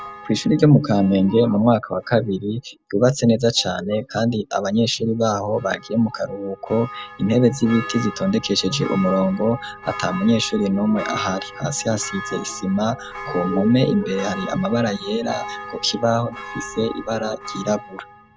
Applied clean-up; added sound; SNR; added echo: none; Church bell; 15 dB; none.